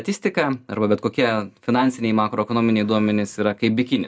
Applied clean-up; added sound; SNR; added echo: none; none; none; none.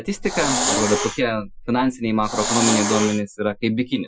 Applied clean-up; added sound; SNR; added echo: classical method Wiener filter.